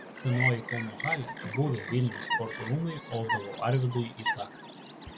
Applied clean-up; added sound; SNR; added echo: none; Chirp, tweet; 4 dB; none.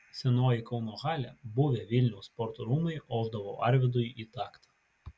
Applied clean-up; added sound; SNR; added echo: none; none; none; none.